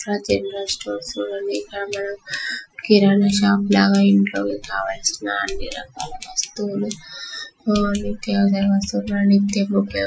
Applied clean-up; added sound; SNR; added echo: classical method Wiener filter.